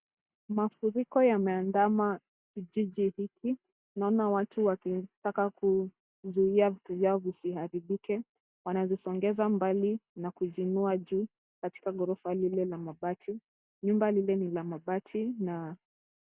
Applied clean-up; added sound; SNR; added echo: none; none; none; none.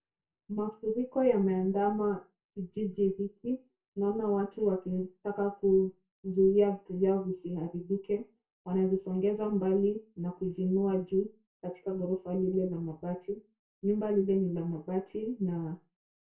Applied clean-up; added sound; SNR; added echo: none; none; none; reverberation time 0.2 s.